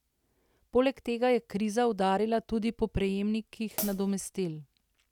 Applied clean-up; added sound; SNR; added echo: none; Hi-hat; 8 dB; none.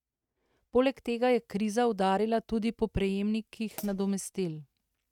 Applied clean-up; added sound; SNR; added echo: neural mask model RNNoise.